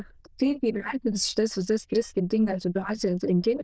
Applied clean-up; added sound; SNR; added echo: neural diffusion model UNIVERSE++.